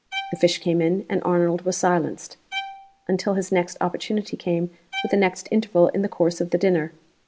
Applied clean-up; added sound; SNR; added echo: none; Bowed string instrument; 17 dB; none.